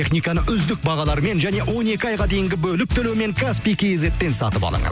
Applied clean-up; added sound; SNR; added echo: none; none; none; none.